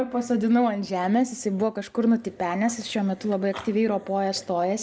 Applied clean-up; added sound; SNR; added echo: none; none; none; none.